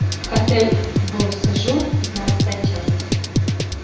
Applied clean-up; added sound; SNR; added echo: none; Drum kit; -4 dB; reverberation time 0.8 s.